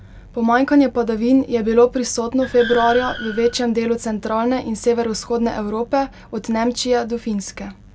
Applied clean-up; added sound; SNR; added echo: none; Car; 12 dB; none.